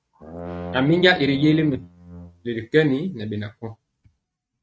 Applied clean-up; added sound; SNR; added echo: neural mask model RNNoise.